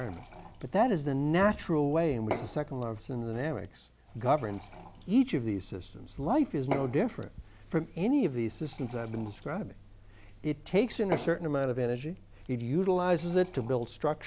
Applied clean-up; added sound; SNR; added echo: none; Fill (with liquid) / Glass / Water; 14 dB; none.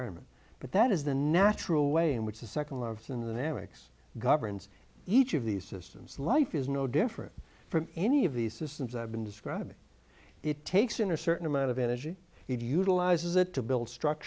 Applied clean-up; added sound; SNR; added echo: none; none; none; none.